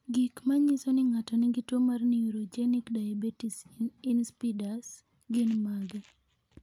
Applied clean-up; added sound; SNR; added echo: none; none; none; none.